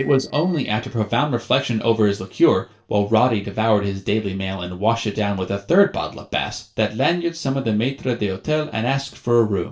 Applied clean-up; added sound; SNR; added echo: neural separator model SepFormer DNS4.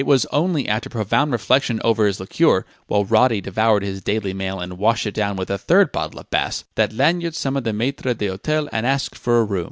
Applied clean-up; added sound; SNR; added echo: none; none; none; none.